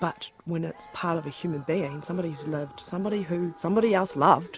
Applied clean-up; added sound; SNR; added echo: none; none; none; none.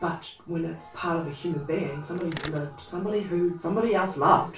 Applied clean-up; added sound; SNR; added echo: none; Mechanisms; 12 dB; reverberation time 0.3 s.